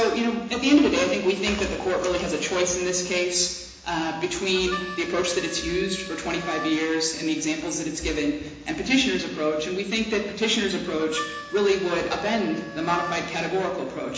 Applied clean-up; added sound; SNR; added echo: none; Harmonica; 13 dB; reverberation time 1.0 s.